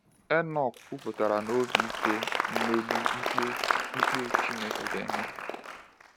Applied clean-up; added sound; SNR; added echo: none; Applause; -1 dB; none.